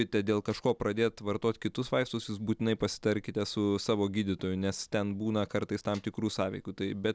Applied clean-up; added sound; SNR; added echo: none; none; none; none.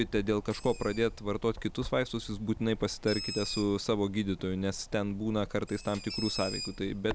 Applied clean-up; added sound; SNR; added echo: none; Bird; 11 dB; none.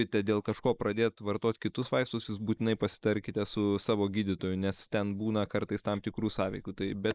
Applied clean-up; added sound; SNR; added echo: neural mask model Resemble Enhance denoiser.